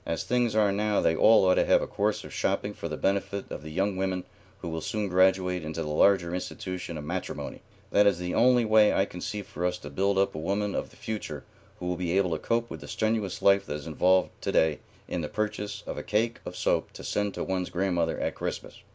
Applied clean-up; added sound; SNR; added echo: none; none; none; none.